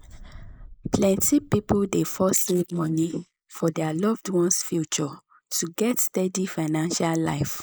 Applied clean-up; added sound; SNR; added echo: neural mask model Resemble Enhance denoiser.